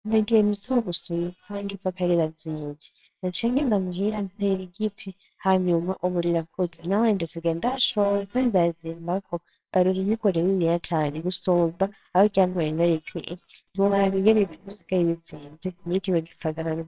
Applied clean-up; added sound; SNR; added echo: neural separator model SepFormer WHAMR!.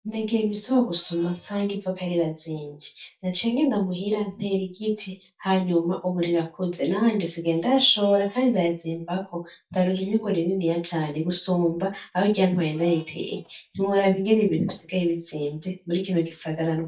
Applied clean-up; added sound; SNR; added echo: neural mask model DeepFilterNet 3.